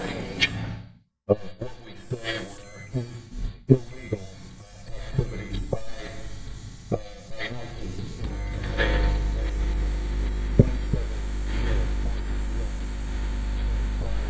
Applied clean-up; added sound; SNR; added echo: neural mask model DeepFilterNet 3.